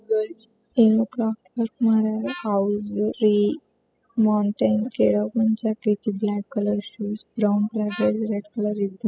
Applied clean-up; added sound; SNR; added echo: classical method spectral subtraction.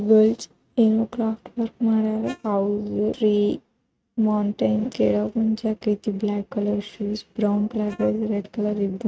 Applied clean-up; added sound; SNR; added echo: neural mask model RNNoise.